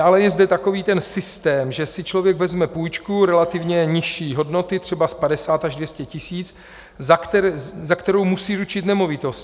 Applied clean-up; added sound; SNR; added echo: none; none; none; none.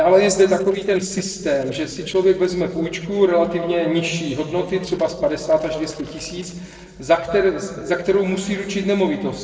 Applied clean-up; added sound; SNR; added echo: neural separator model SepFormer DNS4.